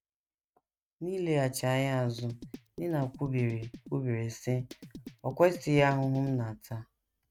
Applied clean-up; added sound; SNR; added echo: neural mask model RNNoise.